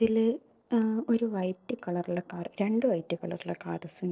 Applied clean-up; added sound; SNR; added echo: neural separator model SepFormer DNS4.